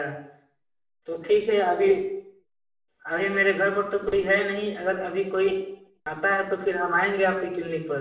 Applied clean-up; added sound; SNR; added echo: none; none; none; reverberation time 0.6 s.